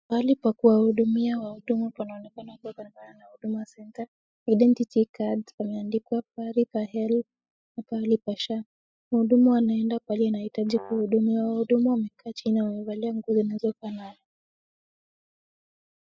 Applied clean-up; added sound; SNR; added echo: classical method spectral subtraction.